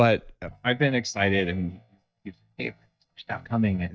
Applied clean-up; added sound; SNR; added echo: neural mask model DeepFilterNet 3.